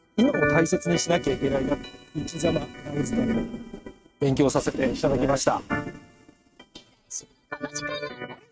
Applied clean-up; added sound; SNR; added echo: neural mask model RNNoise.